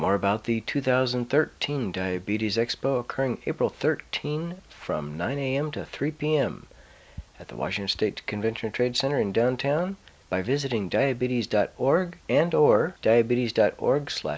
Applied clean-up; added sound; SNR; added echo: none; none; none; none.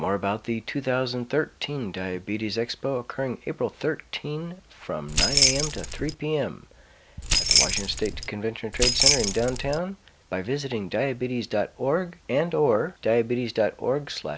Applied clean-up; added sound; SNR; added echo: none; Keys jangling; -4 dB; none.